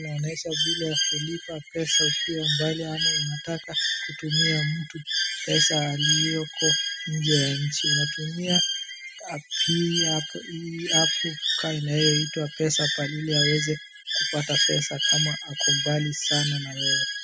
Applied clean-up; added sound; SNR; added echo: none; Bird; -2 dB; none.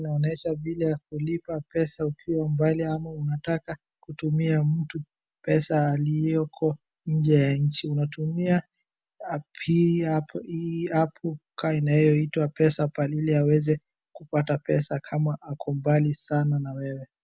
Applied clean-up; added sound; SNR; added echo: none; none; none; none.